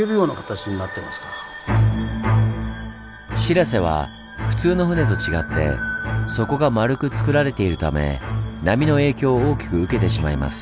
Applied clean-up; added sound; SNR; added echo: none; none; none; none.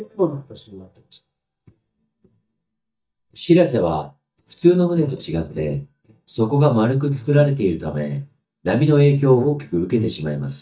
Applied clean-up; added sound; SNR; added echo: neural mask model DeepFilterNet 3.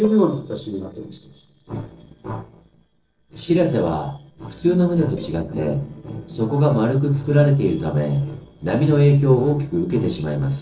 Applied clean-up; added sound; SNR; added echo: neural separator model SepFormer DNS4.